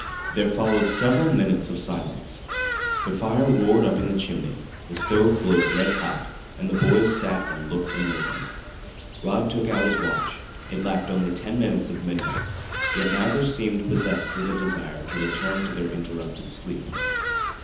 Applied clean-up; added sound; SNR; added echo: none; Bird vocalization, bird call, bird song; 6 dB; reverberation time 0.9 s.